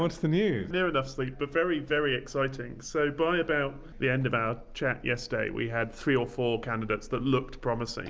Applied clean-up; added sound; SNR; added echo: none; none; none; none.